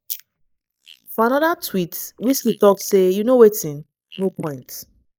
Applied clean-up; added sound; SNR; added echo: neural mask model Resemble Enhance denoiser.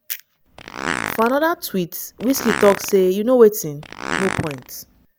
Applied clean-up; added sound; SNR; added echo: none; Fart; 9 dB; none.